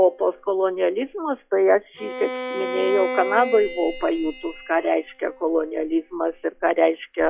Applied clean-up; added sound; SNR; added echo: classical method log-MMSE.